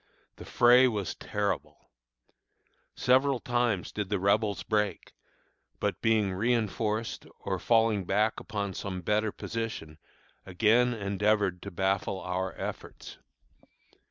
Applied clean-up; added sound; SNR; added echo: none; none; none; none.